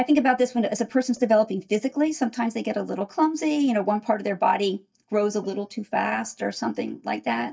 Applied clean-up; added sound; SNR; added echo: neural mask model DeepFilterNet 3.